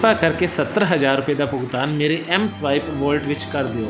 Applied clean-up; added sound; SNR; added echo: none; Organ; 14 dB; none.